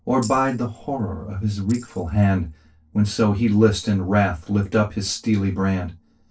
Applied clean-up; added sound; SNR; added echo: neural separator model SepFormer DNS4.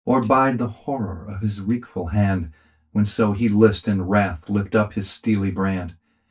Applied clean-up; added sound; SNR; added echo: neural mask model DeepFilterNet 3.